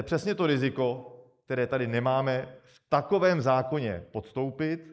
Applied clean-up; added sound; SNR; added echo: neural mask model Resemble Enhance denoiser.